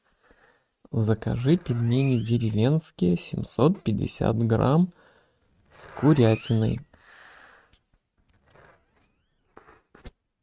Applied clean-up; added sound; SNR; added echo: neural mask model RNNoise.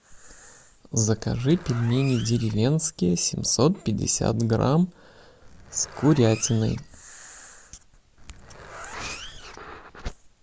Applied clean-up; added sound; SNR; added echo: none; Zipper (clothing); 17 dB; none.